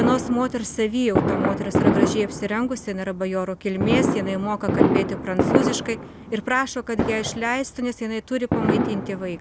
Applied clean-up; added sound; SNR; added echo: none; Fireworks; -1 dB; none.